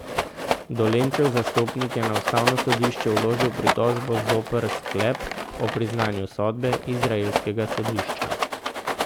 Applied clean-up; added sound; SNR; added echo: none; Rattle; 2 dB; none.